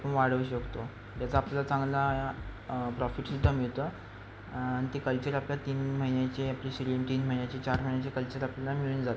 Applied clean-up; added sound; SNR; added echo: none; Drum kit; 14 dB; none.